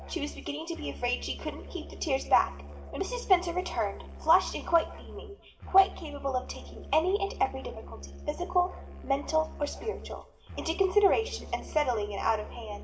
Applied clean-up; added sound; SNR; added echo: none; Musical instrument; 13 dB; reverberation time 1.0 s.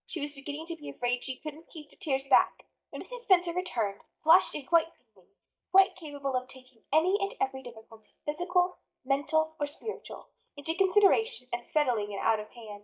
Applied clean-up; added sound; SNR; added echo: neural mask model DeepFilterNet 3.